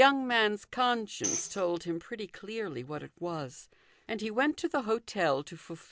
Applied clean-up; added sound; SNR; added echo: none; Tambourine; 9 dB; none.